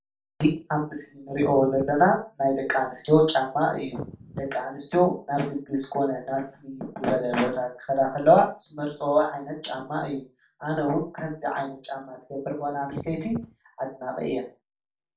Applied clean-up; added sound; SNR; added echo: none; Wind; 13 dB; reverberation time 0.3 s.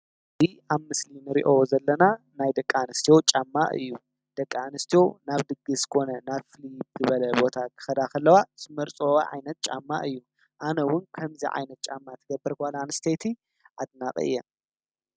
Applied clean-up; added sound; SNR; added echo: none; none; none; none.